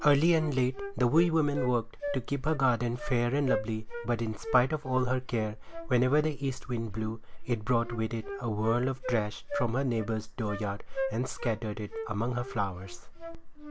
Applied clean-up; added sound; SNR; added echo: none; Wind instrument, woodwind instrument; 12 dB; none.